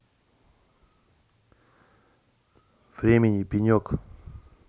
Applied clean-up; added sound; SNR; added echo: none; none; none; none.